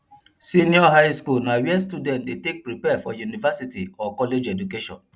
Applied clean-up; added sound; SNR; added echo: none; none; none; none.